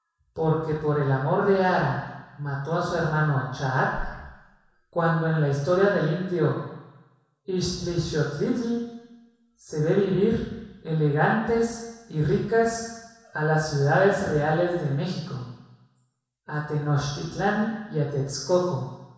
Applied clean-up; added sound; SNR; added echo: none; Breathing; 16 dB; reverberation time 1.1 s.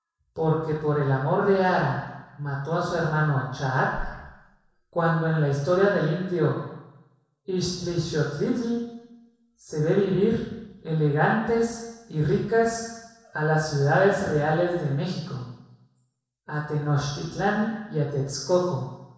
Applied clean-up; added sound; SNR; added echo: neural separator model SepFormer DNS4.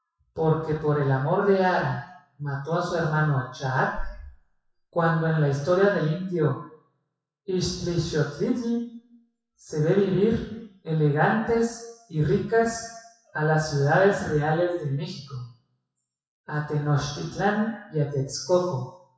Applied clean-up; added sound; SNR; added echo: classical method WPE with log-MMSE.